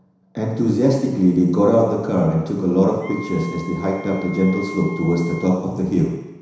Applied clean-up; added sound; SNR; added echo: none; Wind instrument, woodwind instrument; 17 dB; reverberation time 1.0 s.